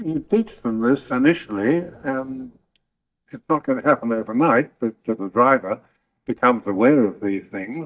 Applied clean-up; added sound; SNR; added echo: neural mask model DeepFilterNet 3.